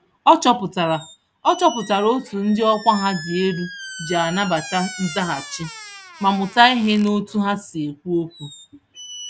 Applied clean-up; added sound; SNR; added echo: none; Squeak; 16 dB; none.